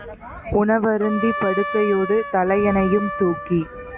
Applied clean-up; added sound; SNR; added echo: none; Trumpet; 9 dB; none.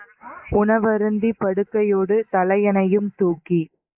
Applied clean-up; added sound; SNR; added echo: neural mask model Resemble Enhance denoiser.